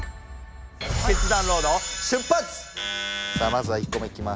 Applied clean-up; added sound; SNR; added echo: none; none; none; none.